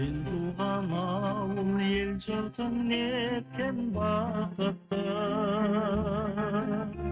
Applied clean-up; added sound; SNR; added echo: neural mask model RNNoise.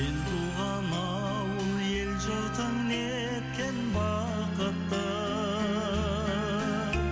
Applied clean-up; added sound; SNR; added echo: none; Wind instrument, woodwind instrument; 14 dB; none.